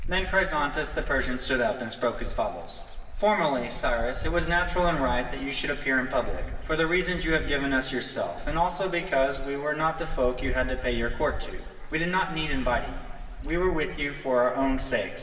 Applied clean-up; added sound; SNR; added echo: none; Bird / Dog; 6 dB; reverberation time 2.1 s.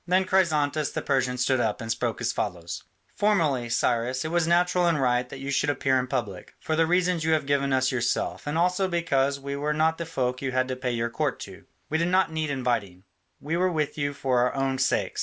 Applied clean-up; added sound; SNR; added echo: none; none; none; none.